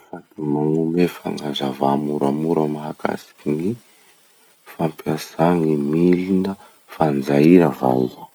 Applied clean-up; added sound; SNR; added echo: none; none; none; none.